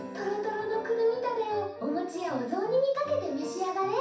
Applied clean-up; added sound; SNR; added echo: none; none; none; reverberation time 0.6 s.